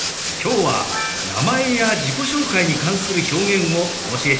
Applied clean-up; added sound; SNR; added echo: none; Bathtub (filling or washing); 5 dB; reverberation time 1.0 s.